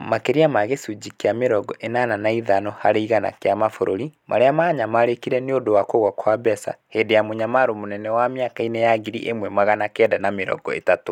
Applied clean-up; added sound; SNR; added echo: none; none; none; none.